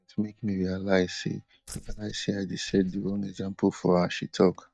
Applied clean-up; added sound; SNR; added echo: neural mask model DeepFilterNet 3.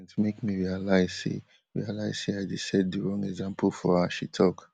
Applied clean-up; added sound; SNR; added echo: none; none; none; none.